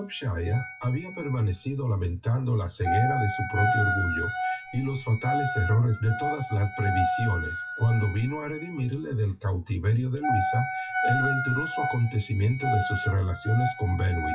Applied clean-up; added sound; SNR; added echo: classical method WPE with log-MMSE.